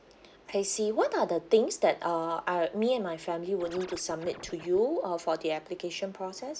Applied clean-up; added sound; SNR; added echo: none; Scratching (performance technique); 17 dB; none.